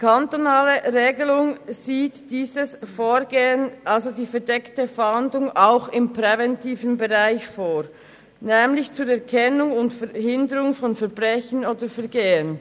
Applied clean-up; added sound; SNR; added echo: none; none; none; none.